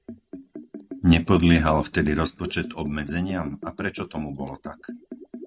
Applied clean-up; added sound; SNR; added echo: none; Liquid; 14 dB; none.